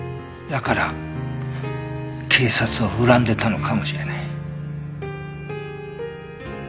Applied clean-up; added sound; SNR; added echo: none; none; none; none.